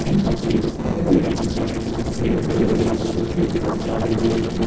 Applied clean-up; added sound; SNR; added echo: neural separator model SepFormer DNS4.